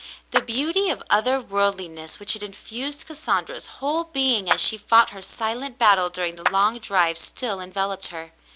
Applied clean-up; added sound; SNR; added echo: none; Clapping; 9 dB; none.